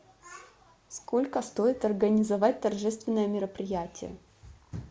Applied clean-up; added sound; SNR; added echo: none; none; none; none.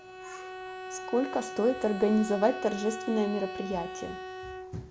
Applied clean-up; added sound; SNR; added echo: none; Bowed string instrument; 9 dB; none.